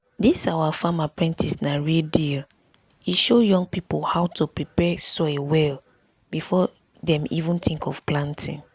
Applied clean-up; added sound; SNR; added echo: none; none; none; none.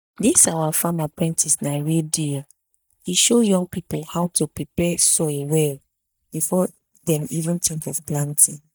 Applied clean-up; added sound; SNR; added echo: neural mask model DeepFilterNet 3.